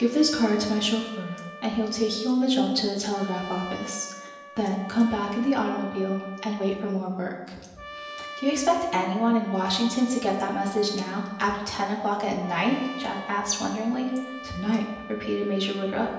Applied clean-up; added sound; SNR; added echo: none; Trumpet; 15 dB; reverberation time 1.0 s.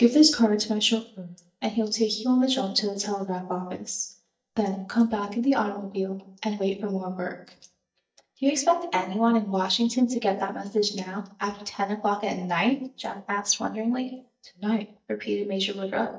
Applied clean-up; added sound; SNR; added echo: neural mask model DeepFilterNet 3.